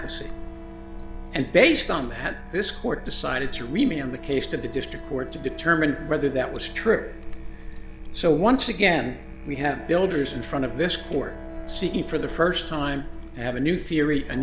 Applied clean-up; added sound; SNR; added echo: none; Wind instrument, woodwind instrument + Musical instrument; 15 dB; none.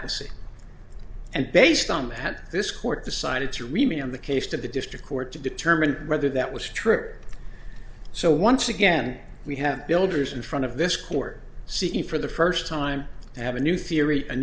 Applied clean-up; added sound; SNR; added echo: none; none; none; none.